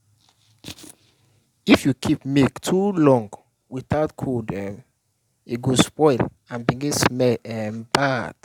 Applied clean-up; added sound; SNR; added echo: none; none; none; none.